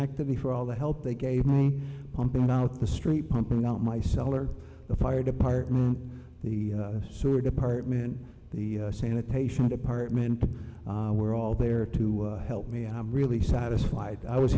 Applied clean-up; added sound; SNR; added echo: none; none; none; none.